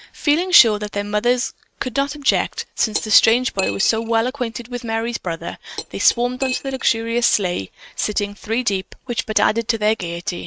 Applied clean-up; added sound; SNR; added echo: neural mask model RNNoise.